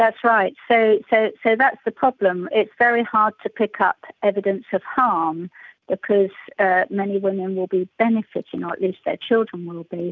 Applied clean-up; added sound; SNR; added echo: none; none; none; none.